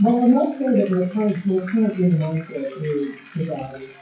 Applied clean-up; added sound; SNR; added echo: classical method WPE with log-MMSE.